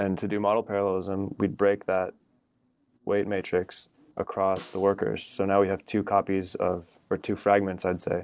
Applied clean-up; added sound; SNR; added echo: neural separator model SepFormer DNS4.